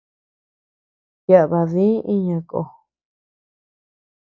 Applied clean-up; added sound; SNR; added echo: none; none; none; none.